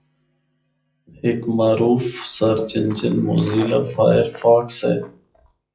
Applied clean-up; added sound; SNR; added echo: classical method WPE with log-MMSE.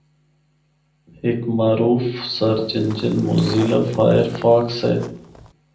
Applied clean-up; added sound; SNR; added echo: none; Walk, footsteps; 19 dB; reverberation time 0.6 s.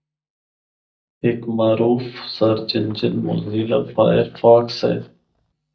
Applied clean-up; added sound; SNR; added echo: neural mask model DeepFilterNet 3.